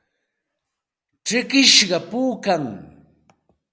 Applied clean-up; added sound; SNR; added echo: none; none; none; none.